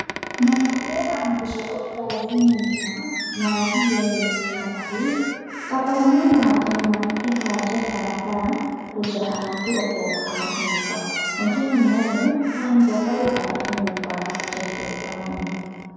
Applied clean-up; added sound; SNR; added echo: none; Squeak; 8 dB; reverberation time 1.9 s.